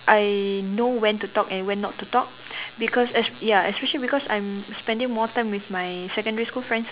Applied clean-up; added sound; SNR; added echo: none; none; none; none.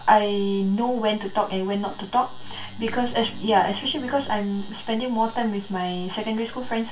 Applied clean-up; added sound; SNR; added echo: none; Organ; 18 dB; reverberation time 0.2 s.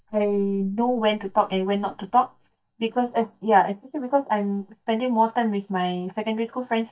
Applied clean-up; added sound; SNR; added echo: neural mask model DeepFilterNet 3.